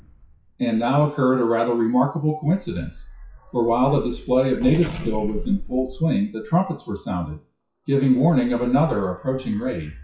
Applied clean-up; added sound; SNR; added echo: classical method WPE with log-MMSE.